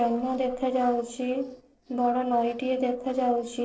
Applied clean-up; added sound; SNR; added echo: neural separator model SepFormer DNS4.